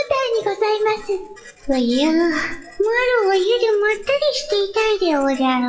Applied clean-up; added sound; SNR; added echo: classical method WPE with log-MMSE.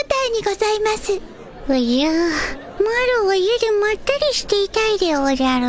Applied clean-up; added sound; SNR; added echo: none; none; none; none.